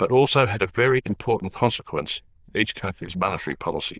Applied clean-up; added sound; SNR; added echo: neural diffusion model UNIVERSE++.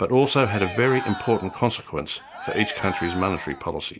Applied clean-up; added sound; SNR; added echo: none; Cheering; 11 dB; none.